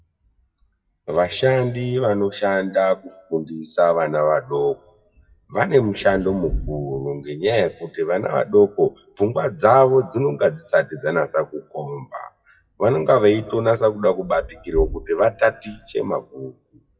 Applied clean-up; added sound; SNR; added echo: classical method WPE with log-MMSE.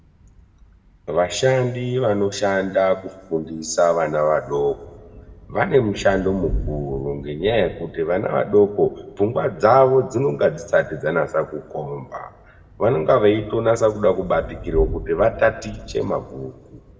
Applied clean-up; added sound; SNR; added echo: none; Thunder / Rain; 15 dB; reverberation time 0.9 s.